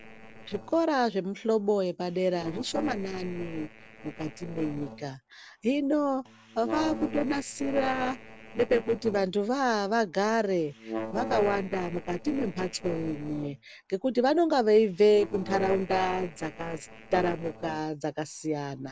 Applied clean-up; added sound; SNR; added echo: neural separator model SepFormer DNS4.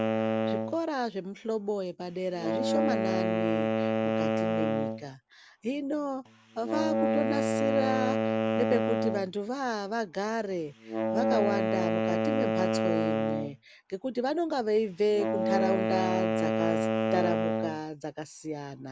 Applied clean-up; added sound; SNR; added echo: none; Wind instrument, woodwind instrument; -3 dB; none.